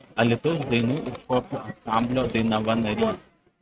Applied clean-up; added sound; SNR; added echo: neural mask model RNNoise.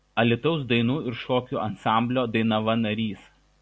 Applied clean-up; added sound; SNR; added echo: none; none; none; none.